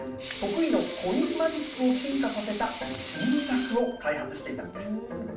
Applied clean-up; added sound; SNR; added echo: none; Sink (filling or washing) / Water tap, faucet / Liquid; 6 dB; reverberation time 0.4 s.